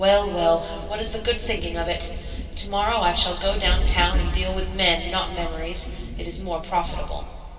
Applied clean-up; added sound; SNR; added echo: none; Thunder; 6 dB; reverberation time 2.7 s.